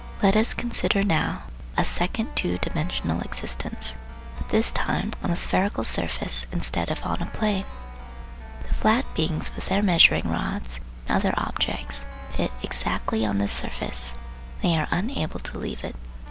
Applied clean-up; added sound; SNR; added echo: none; Keyboard (musical); 17 dB; none.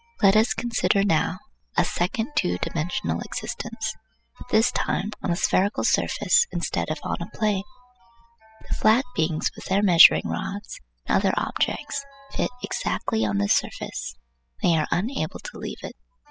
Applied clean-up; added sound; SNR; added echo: classical method spectral subtraction.